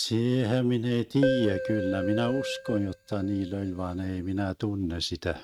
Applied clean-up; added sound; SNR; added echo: neural mask model RNNoise.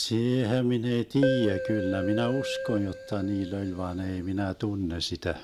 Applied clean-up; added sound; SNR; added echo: none; Keyboard (musical); 5 dB; none.